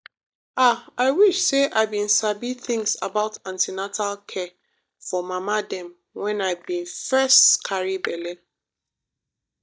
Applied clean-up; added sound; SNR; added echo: neural mask model DeepFilterNet 3.